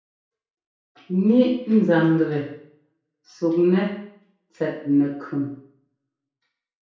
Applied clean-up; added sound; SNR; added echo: none; none; none; reverberation time 0.6 s.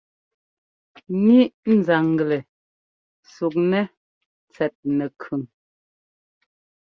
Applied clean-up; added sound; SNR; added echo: none; none; none; none.